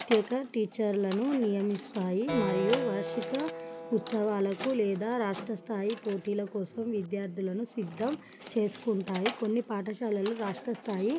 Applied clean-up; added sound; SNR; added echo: none; Keys jangling + Keyboard (musical); 9 dB; none.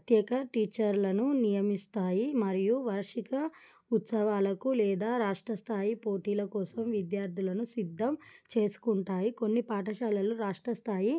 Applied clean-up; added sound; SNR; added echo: none; none; none; none.